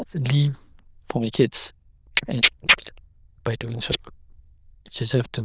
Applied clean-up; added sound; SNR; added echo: neural diffusion model UNIVERSE++.